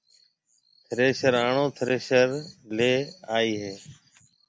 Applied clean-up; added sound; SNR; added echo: none; none; none; none.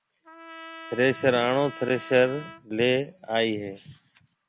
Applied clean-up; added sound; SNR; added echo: none; Trumpet; 18 dB; none.